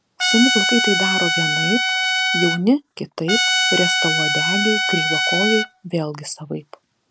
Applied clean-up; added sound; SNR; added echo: none; Trumpet; -3 dB; none.